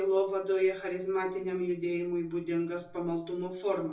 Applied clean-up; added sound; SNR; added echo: none; none; none; reverberation time 0.3 s.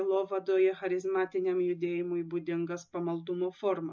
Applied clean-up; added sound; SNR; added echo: none; none; none; none.